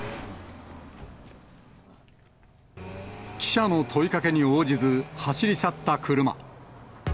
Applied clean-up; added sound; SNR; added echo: none; none; none; none.